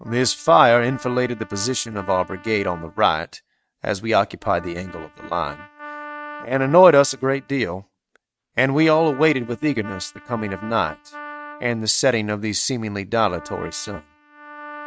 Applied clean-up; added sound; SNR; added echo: neural mask model RNNoise.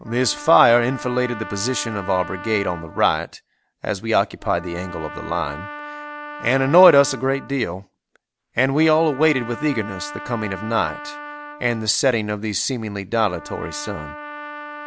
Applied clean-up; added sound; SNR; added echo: none; Trumpet; 14 dB; none.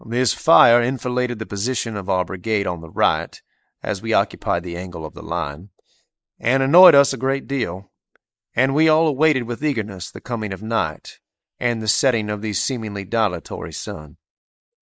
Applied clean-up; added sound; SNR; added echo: neural mask model Resemble Enhance denoiser.